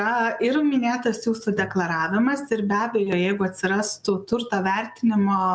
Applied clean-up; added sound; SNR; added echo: none; none; none; none.